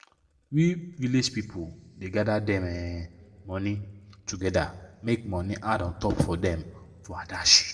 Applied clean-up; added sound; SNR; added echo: none; none; none; reverberation time 0.8 s.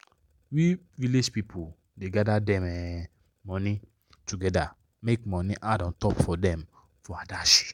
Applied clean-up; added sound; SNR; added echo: none; none; none; none.